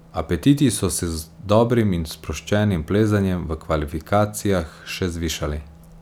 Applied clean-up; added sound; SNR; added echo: none; none; none; none.